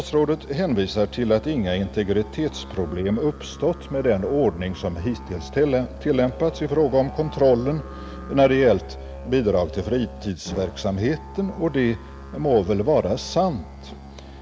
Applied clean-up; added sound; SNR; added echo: none; Musical instrument; 14 dB; none.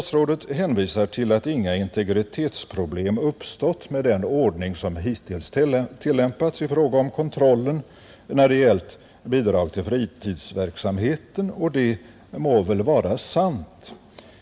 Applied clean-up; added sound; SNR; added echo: none; none; none; none.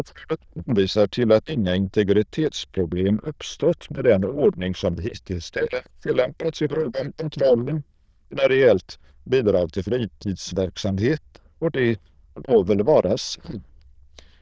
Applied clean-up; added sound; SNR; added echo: neural diffusion model UNIVERSE++.